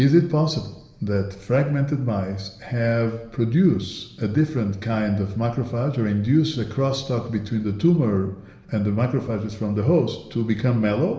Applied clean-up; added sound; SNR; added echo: none; none; none; reverberation time 0.9 s.